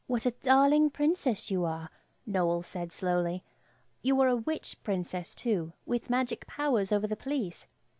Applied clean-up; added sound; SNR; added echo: none; none; none; none.